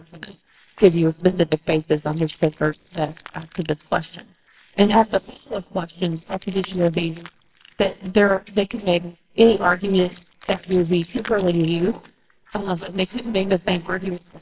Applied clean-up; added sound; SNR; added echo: neural separator model SepFormer WHAMR!.